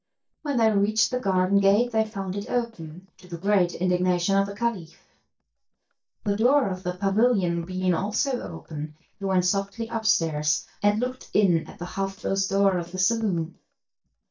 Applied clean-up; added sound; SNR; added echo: neural mask model DeepFilterNet 3.